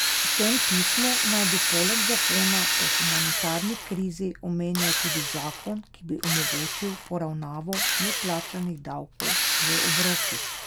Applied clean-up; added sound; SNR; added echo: none; Drill; -4 dB; none.